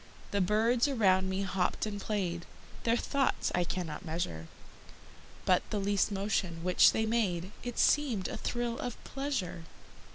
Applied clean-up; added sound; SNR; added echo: none; none; none; none.